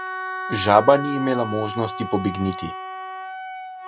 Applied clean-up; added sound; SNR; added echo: none; Wind instrument, woodwind instrument; 8 dB; none.